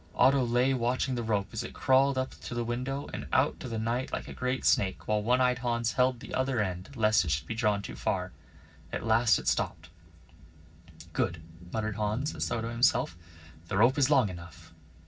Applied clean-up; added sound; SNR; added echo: none; Thunder; 19 dB; reverberation time 0.4 s.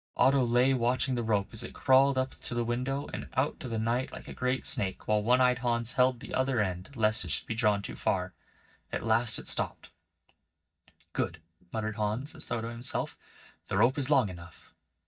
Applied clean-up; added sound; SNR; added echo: neural mask model DeepFilterNet 3.